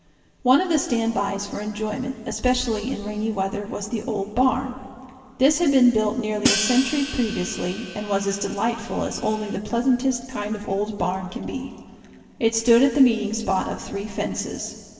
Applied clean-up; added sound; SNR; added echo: none; Hi-hat; 7 dB; reverberation time 2.8 s.